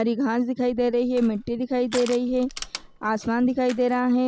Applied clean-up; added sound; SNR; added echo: none; Crushing; 17 dB; none.